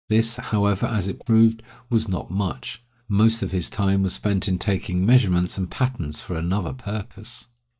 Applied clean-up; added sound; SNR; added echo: neural mask model DeepFilterNet 3.